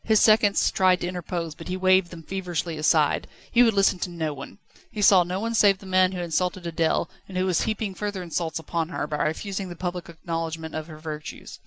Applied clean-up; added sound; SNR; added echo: none; none; none; none.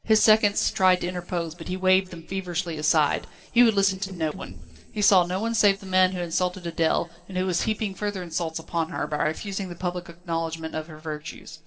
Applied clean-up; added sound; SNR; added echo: neural separator model SepFormer DNS4.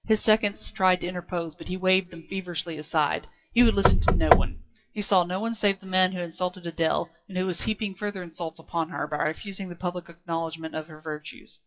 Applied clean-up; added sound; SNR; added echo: classical method WPE with log-MMSE.